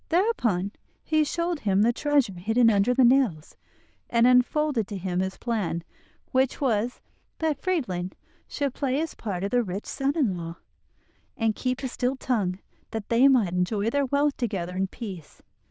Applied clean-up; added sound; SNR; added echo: neural diffusion model UNIVERSE++.